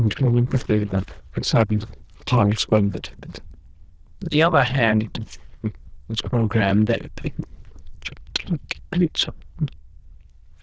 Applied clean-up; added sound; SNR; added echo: neural diffusion model UNIVERSE++.